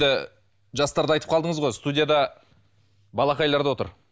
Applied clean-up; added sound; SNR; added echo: none; none; none; none.